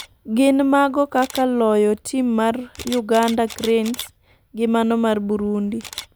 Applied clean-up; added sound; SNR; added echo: none; Camera; 19 dB; none.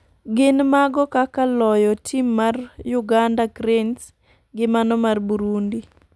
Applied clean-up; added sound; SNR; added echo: none; none; none; none.